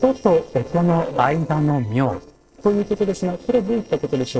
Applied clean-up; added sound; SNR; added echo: neural separator model SepFormer DNS4.